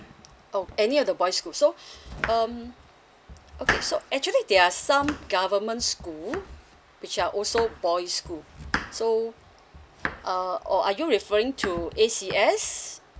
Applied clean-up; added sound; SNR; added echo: none; Domestic sounds, home sounds; 11 dB; none.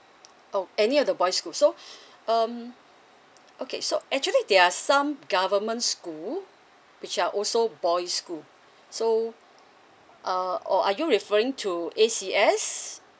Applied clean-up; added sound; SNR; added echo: none; none; none; none.